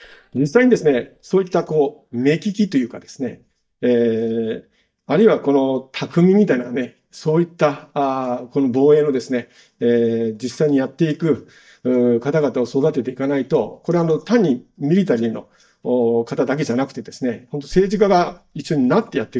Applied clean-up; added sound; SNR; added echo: neural mask model DeepFilterNet 3.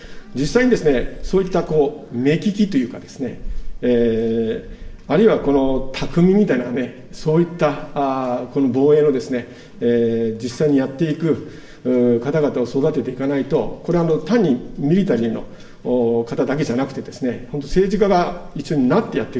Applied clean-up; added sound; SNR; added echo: none; Meow / Purr; 14 dB; reverberation time 2.0 s.